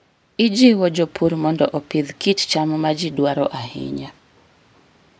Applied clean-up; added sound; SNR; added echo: none; none; none; none.